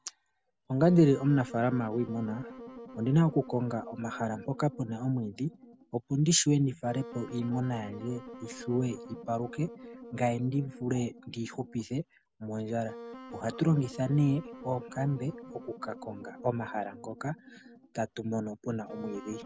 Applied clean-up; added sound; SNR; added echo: none; Wind instrument, woodwind instrument; 16 dB; none.